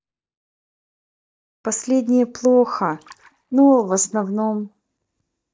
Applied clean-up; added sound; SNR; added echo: neural mask model DeepFilterNet 3.